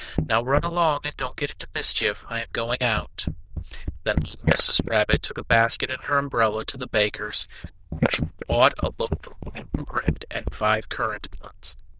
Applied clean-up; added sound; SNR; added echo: neural diffusion model UNIVERSE++.